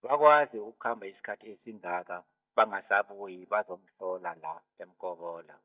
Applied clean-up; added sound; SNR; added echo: neural mask model DeepFilterNet 3.